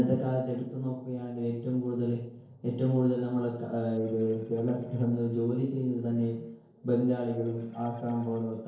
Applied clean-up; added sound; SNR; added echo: neural separator model SepFormer DNS4.